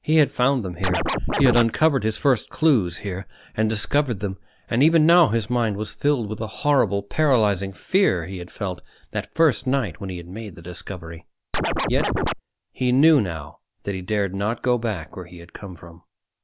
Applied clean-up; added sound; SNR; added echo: none; Scratching (performance technique); 0 dB; none.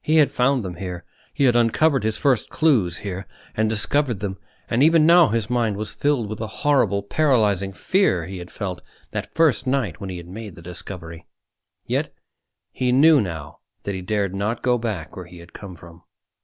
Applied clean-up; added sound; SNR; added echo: none; none; none; none.